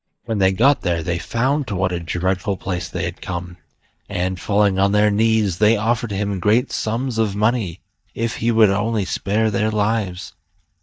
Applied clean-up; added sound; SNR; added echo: neural mask model DeepFilterNet 3.